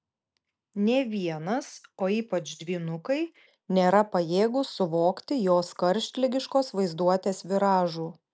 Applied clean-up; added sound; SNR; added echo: none; none; none; none.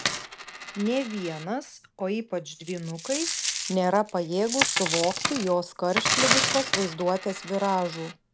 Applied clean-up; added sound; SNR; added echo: none; Coin (dropping); 2 dB; none.